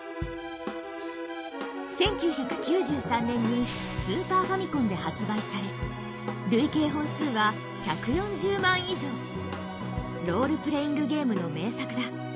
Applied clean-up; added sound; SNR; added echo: none; Drum / Drum kit; 13 dB; none.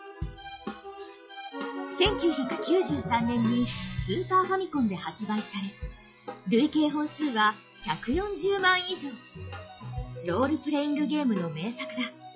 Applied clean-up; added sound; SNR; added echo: classical method log-MMSE.